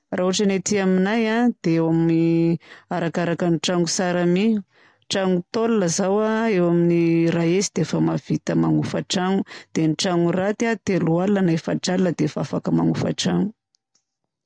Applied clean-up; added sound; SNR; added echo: none; none; none; none.